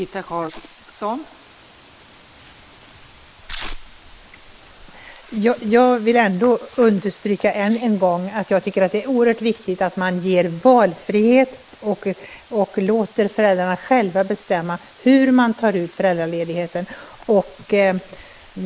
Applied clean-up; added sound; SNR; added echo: neural mask model Resemble Enhance denoiser.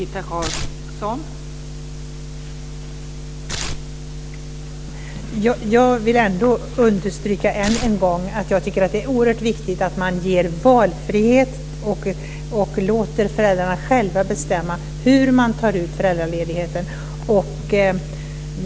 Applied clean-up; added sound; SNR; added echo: none; Tearing; 8 dB; none.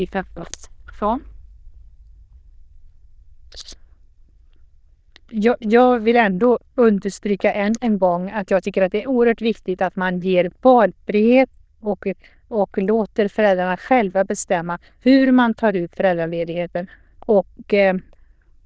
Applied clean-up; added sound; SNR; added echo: neural diffusion model UNIVERSE++.